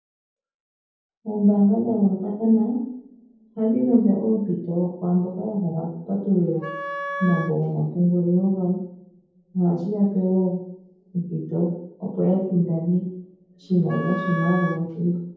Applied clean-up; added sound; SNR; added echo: none; Wind instrument, woodwind instrument; 9 dB; reverberation time 0.9 s.